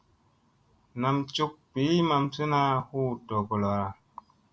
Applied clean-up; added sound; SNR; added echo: none; none; none; none.